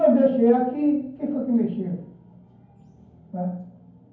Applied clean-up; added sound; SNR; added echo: none; none; none; reverberation time 0.9 s.